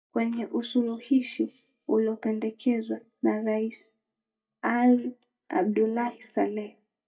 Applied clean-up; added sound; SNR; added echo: neural mask model DeepFilterNet 3.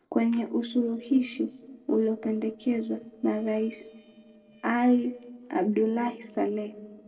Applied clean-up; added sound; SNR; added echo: neural separator model SepFormer DNS4.